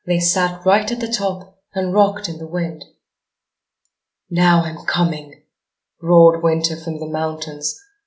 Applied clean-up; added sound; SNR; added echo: none; none; none; none.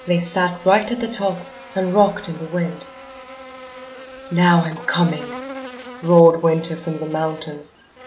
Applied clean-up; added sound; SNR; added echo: none; Buzz; 17 dB; none.